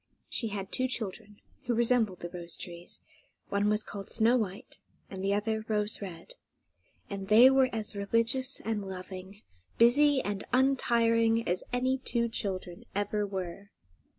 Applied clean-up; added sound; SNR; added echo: none; none; none; none.